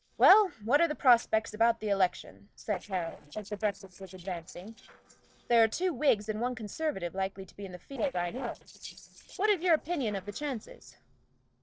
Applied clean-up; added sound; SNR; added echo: neural separator model SepFormer DNS4.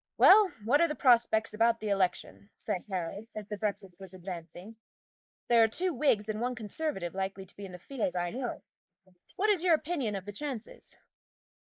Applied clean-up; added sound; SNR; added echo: neural mask model Resemble Enhance denoiser.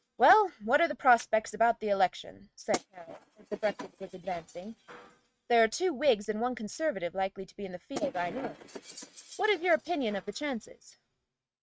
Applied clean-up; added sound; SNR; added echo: neural mask model RNNoise.